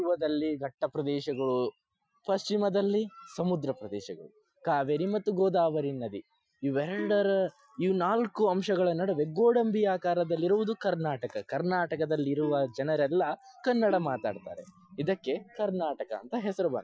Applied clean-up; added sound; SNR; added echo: classical method Wiener filter.